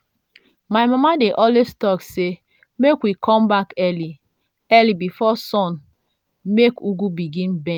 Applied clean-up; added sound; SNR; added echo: none; none; none; none.